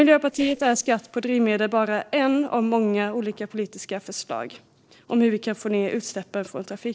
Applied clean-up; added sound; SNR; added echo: neural separator model SepFormer DNS4.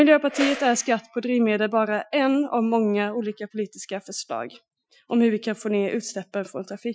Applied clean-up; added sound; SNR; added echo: classical method Wiener filter.